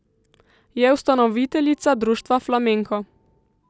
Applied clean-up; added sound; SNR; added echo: none; none; none; none.